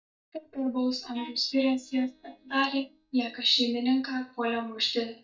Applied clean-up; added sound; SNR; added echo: neural mask model DeepFilterNet 3.